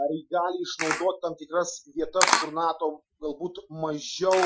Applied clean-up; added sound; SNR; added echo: classical method Wiener filter.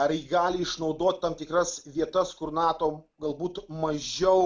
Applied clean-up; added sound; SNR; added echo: none; none; none; none.